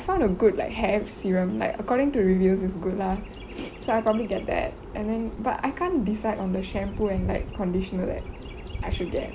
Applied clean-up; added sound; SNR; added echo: none; Bird vocalization, bird call, bird song; 13 dB; none.